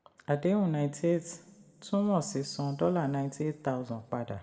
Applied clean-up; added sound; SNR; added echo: none; none; none; reverberation time 1.3 s.